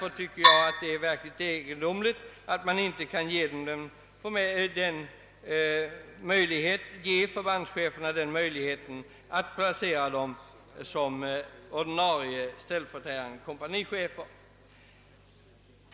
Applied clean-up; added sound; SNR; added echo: none; Percussion; -5 dB; none.